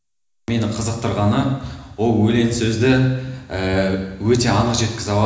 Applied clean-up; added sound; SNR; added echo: none; none; none; reverberation time 1.0 s.